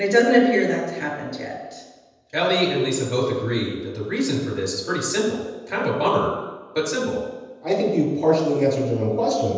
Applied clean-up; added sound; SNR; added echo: none; none; none; reverberation time 1.1 s.